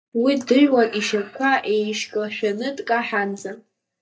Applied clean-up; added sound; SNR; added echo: neural mask model DeepFilterNet 3.